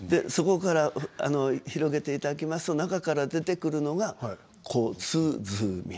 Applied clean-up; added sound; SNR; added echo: none; none; none; none.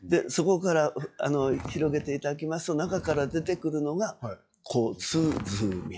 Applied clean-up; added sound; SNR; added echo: classical method log-MMSE.